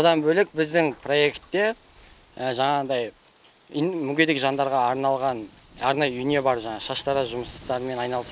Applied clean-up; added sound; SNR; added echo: none; none; none; none.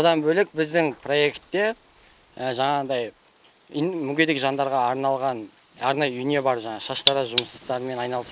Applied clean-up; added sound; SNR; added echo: neural mask model Resemble Enhance denoiser.